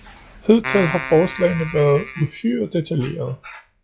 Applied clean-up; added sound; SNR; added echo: classical method log-MMSE.